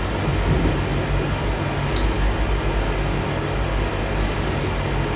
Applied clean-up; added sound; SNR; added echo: none; Gunshot, gunfire; 16 dB; reverberation time 0.4 s.